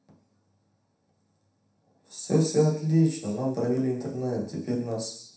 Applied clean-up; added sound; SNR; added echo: none; none; none; reverberation time 0.7 s.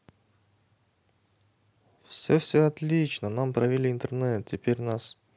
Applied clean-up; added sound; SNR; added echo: none; none; none; none.